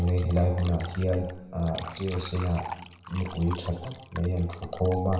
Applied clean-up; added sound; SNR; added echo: none; Fill (with liquid); 16 dB; reverberation time 1.0 s.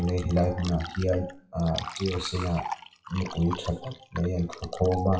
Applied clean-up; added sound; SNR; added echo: classical method WPE with log-MMSE.